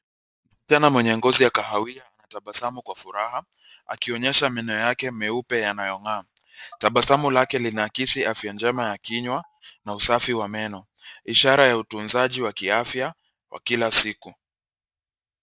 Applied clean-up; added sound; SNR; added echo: neural mask model DeepFilterNet 3.